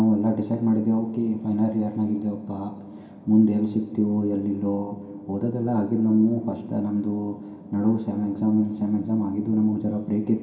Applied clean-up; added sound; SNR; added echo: none; none; none; reverberation time 0.5 s.